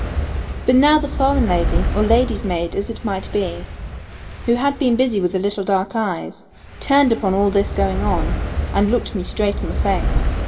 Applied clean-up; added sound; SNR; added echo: none; Fire; 4 dB; reverberation time 1.1 s.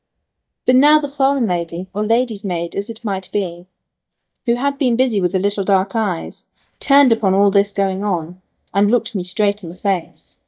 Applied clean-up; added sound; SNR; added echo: neural mask model DeepFilterNet 3.